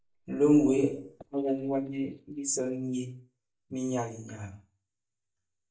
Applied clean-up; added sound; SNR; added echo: neural mask model DeepFilterNet 3.